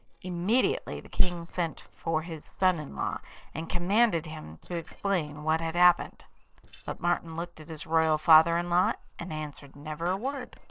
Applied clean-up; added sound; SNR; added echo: neural separator model SepFormer DNS4.